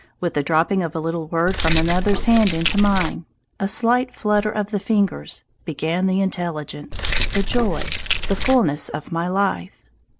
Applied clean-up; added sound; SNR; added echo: none; Keys jangling; 0 dB; none.